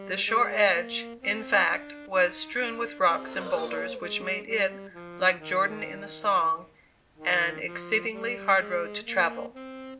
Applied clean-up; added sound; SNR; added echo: none; Wind instrument, woodwind instrument + Breathing; 13 dB; none.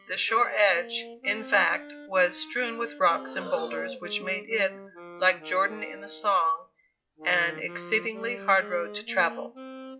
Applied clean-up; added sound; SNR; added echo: classical method log-MMSE.